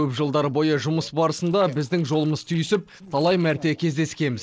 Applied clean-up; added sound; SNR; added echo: neural separator model SepFormer DNS4.